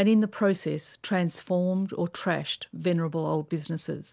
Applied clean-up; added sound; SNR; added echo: none; none; none; none.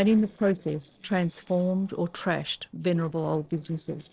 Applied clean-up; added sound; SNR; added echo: neural separator model SepFormer DNS4.